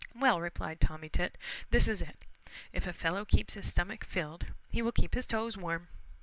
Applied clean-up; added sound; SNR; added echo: none; none; none; none.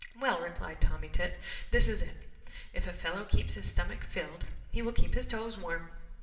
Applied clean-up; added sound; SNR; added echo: none; none; none; reverberation time 1.6 s.